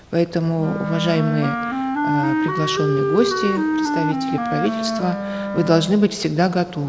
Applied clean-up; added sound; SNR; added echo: none; Wind instrument, woodwind instrument; 2 dB; none.